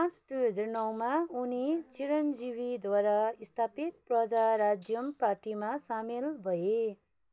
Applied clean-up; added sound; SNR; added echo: none; Rattle (instrument); 13 dB; none.